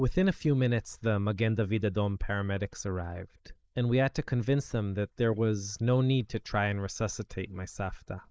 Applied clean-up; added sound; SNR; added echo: neural mask model Resemble Enhance denoiser.